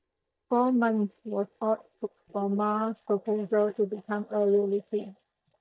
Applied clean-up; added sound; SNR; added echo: neural mask model DeepFilterNet 3.